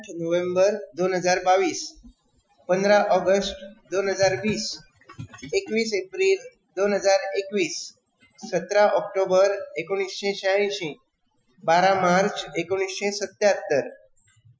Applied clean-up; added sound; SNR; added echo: classical method Wiener filter.